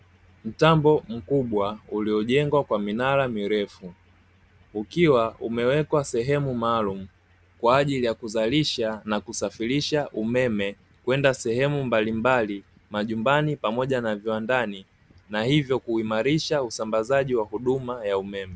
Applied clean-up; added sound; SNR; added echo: none; none; none; none.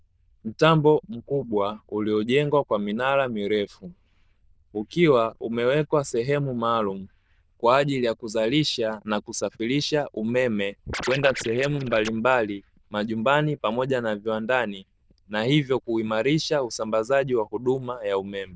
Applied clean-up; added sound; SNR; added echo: neural diffusion model UNIVERSE++.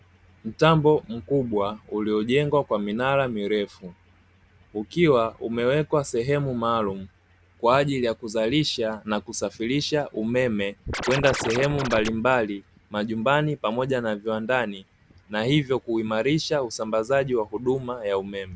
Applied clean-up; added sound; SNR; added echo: none; Scratching (performance technique); 5 dB; none.